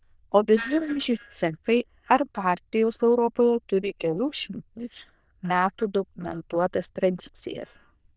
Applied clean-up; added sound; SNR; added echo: neural diffusion model UNIVERSE++.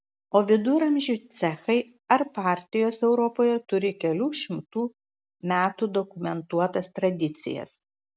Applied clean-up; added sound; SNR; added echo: none; none; none; none.